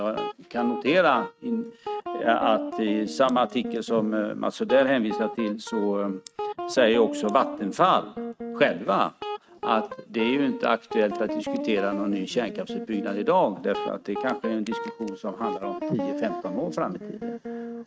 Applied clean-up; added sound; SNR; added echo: neural mask model RNNoise.